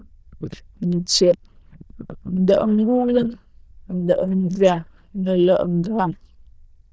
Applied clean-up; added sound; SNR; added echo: neural diffusion model UNIVERSE++.